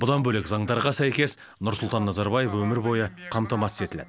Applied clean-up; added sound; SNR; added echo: none; none; none; none.